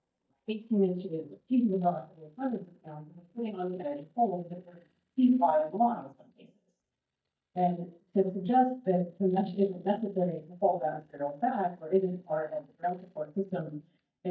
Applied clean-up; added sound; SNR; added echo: neural mask model DeepFilterNet 3.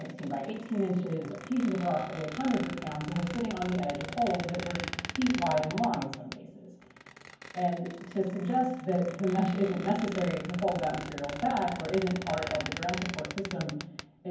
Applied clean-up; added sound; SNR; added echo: none; Squeak; 11 dB; reverberation time 0.9 s.